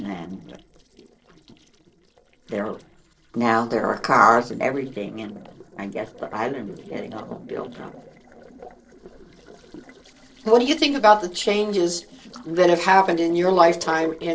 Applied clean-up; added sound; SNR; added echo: neural separator model SepFormer DNS4.